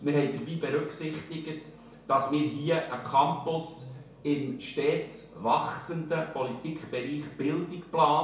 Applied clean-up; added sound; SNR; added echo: none; none; none; reverberation time 0.6 s.